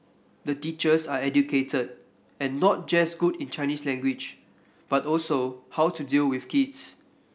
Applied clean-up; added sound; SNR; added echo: none; none; none; none.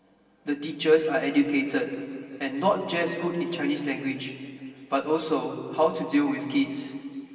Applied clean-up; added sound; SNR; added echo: none; none; none; reverberation time 2.6 s.